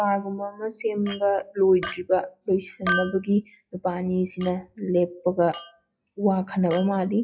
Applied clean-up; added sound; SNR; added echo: classical method log-MMSE.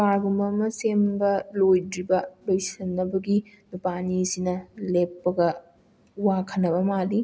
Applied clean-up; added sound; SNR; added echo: none; none; none; none.